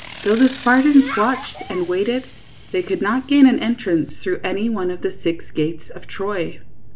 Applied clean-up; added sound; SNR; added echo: none; Bicycle; 12 dB; none.